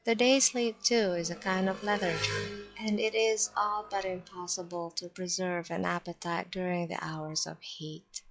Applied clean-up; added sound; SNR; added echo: classical method log-MMSE.